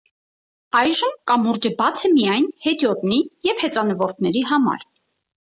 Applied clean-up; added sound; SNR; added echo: none; none; none; none.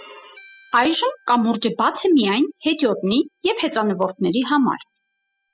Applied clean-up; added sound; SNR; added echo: classical method spectral subtraction.